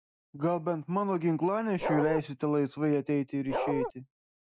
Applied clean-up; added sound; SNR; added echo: none; Bark; 1 dB; none.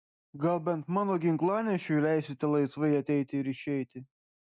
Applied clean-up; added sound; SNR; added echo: none; none; none; none.